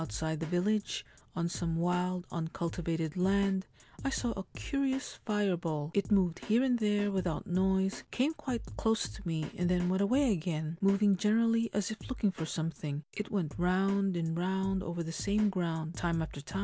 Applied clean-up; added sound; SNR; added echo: none; Drum kit; 16 dB; none.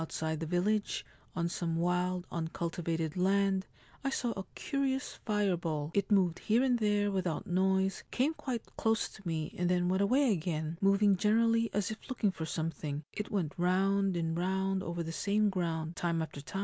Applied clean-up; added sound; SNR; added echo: none; none; none; none.